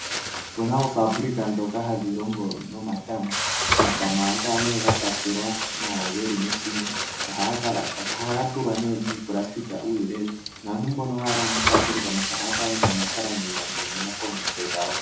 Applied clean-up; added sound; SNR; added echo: none; Frying (food); 1 dB; reverberation time 0.6 s.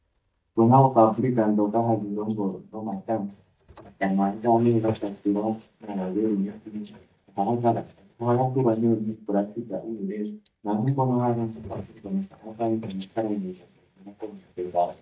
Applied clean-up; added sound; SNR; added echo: neural mask model DeepFilterNet 3.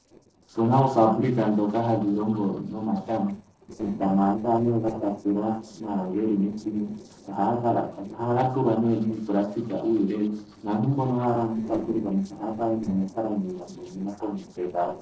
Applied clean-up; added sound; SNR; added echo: neural separator model SepFormer DNS4.